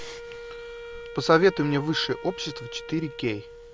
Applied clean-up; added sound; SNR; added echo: none; Wind instrument, woodwind instrument; 13 dB; none.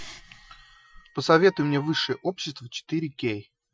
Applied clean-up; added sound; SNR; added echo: classical method Wiener filter.